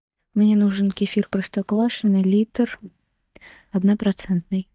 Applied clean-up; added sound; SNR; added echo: neural mask model DeepFilterNet 3.